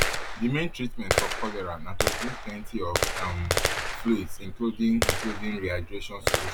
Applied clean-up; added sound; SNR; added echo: none; Gunshot, gunfire; -2 dB; none.